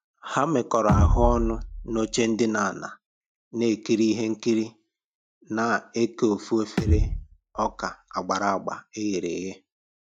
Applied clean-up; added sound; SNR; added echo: neural mask model RNNoise.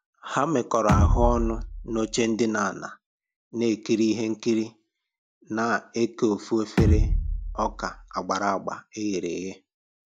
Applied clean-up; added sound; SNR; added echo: none; Bass drum; -3 dB; none.